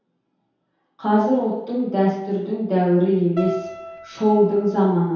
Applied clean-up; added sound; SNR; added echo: none; Keyboard (musical); 13 dB; reverberation time 0.8 s.